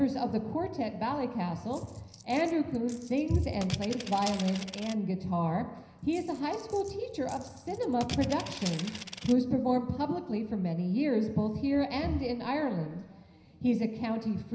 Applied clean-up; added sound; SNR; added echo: none; Coin (dropping); 15 dB; reverberation time 0.9 s.